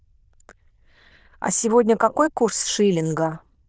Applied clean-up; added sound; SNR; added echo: neural diffusion model UNIVERSE++.